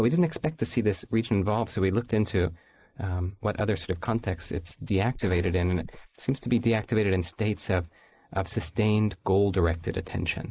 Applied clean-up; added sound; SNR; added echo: neural mask model Resemble Enhance denoiser.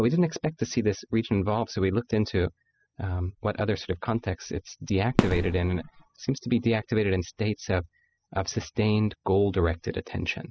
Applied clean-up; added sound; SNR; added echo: classical method spectral subtraction.